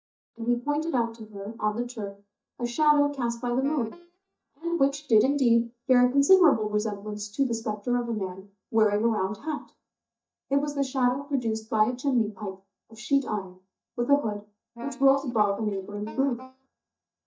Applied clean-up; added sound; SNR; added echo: neural mask model DeepFilterNet 3.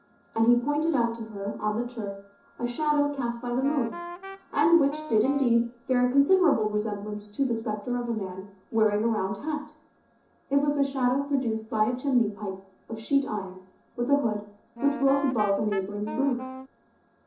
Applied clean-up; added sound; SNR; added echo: none; Wind instrument, woodwind instrument; 11 dB; reverberation time 0.6 s.